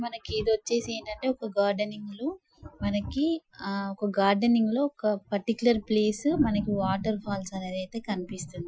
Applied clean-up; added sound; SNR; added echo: classical method Wiener filter.